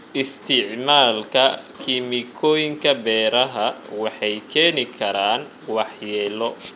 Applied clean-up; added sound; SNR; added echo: none; none; none; none.